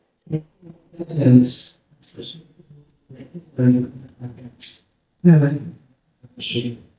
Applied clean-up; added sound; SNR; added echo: neural mask model DeepFilterNet 3.